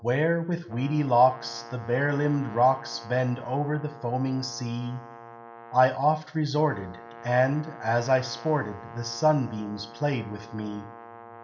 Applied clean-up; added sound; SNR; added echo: none; Brass instrument; 17 dB; reverberation time 0.7 s.